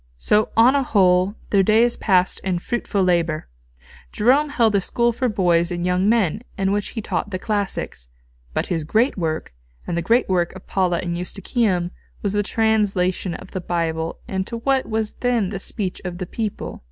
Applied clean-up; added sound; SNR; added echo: none; none; none; none.